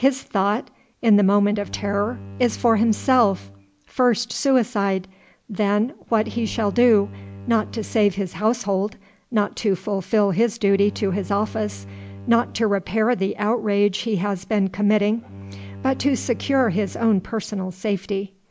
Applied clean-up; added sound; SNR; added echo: none; Bowed string instrument; 18 dB; none.